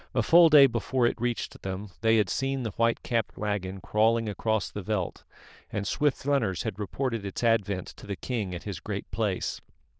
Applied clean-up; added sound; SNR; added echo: neural diffusion model UNIVERSE++.